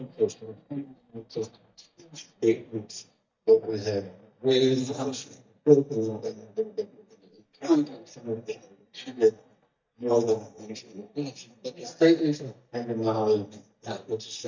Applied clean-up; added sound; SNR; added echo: neural mask model DeepFilterNet 3.